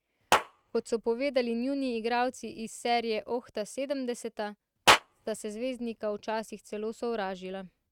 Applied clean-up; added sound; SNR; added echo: neural mask model RNNoise.